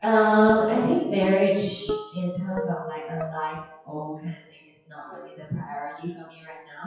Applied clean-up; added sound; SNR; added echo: classical method WPE with log-MMSE.